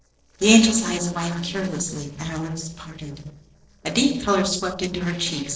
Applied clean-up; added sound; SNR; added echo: neural separator model SepFormer DNS4.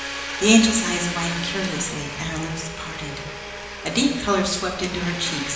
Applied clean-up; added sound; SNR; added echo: none; Domestic sounds, home sounds; 8 dB; reverberation time 1.0 s.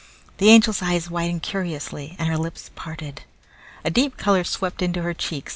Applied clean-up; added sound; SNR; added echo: none; none; none; none.